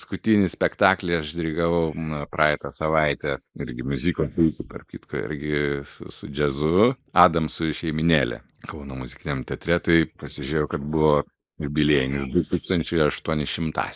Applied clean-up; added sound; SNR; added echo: neural mask model Resemble Enhance denoiser.